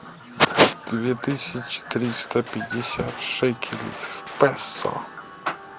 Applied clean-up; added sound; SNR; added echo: none; Gunshot, gunfire; 17 dB; none.